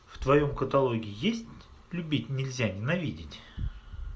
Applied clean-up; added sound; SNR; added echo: none; none; none; none.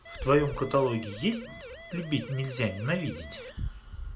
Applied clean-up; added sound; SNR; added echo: none; Siren; 15 dB; none.